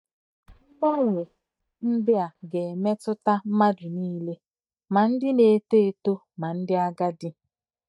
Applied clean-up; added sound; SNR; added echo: neural mask model DeepFilterNet 3.